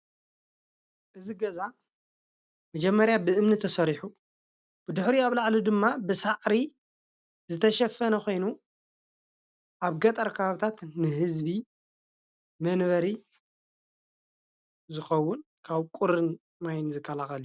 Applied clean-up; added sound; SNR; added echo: none; none; none; none.